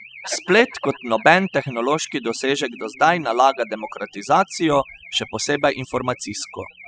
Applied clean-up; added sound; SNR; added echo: classical method spectral subtraction.